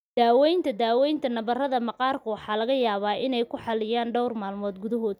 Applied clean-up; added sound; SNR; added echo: none; none; none; none.